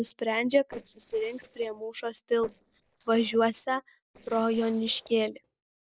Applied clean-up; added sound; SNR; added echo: neural separator model SepFormer DNS4.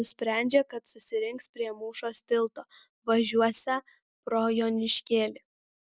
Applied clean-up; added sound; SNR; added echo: none; none; none; none.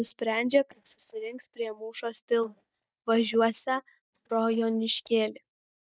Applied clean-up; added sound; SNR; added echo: neural mask model DeepFilterNet 3.